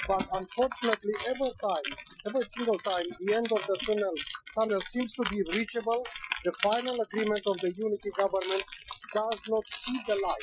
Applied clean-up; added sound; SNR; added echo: classical method Wiener filter.